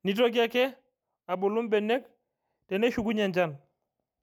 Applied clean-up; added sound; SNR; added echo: none; none; none; none.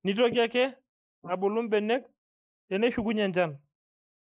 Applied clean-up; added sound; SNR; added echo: neural mask model Resemble Enhance denoiser.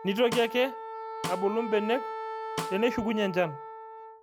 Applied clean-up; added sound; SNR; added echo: none; Snare drum + Wind instrument, woodwind instrument; 7 dB; none.